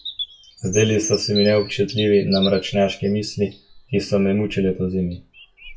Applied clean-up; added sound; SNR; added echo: classical method WPE with log-MMSE.